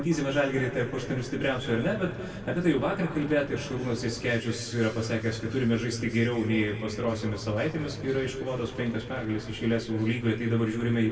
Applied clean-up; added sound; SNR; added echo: none; Wind; 20 dB; reverberation time 2.2 s.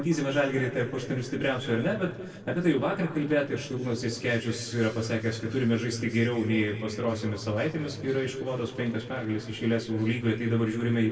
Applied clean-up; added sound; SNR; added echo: neural separator model SepFormer DNS4.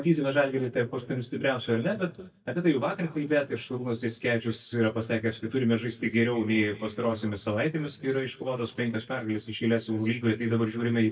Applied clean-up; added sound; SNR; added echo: neural mask model DeepFilterNet 3.